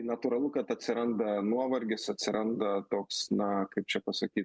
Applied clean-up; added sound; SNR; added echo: none; none; none; none.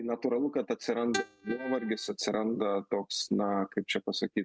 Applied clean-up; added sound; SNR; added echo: neural mask model RNNoise.